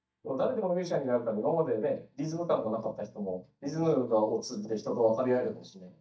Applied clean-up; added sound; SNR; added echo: neural mask model DeepFilterNet 3.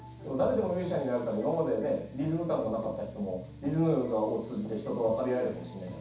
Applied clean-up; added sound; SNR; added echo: none; Mechanical fan; 18 dB; reverberation time 0.7 s.